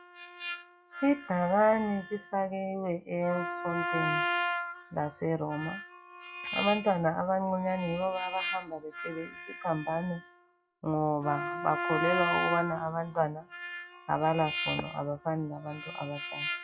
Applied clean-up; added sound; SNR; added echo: classical method log-MMSE.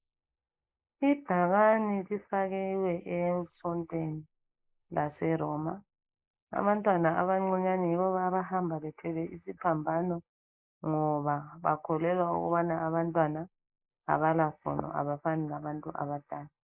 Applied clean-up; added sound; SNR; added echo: neural mask model Resemble Enhance denoiser.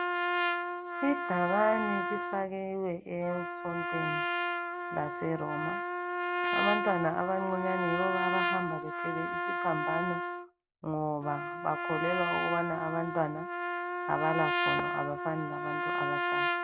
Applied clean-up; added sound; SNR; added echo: none; Trumpet; -1 dB; none.